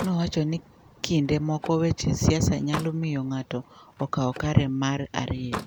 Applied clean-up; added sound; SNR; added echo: none; Slam; 15 dB; none.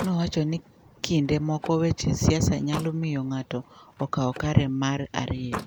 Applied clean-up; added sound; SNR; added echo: neural mask model Resemble Enhance denoiser.